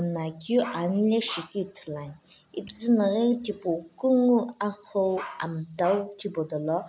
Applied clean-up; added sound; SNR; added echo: none; Bark; 15 dB; none.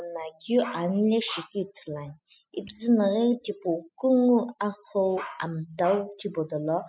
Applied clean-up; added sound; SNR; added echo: classical method spectral subtraction.